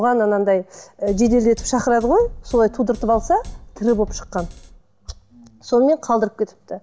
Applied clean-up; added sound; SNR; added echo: none; Drum kit; 14 dB; none.